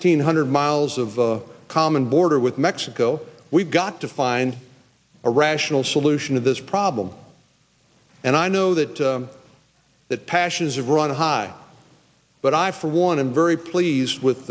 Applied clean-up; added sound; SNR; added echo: neural mask model Resemble Enhance denoiser.